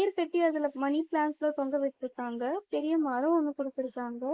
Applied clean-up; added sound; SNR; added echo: neural mask model Resemble Enhance denoiser.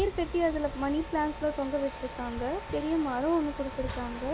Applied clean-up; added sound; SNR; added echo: none; Mechanisms; 10 dB; none.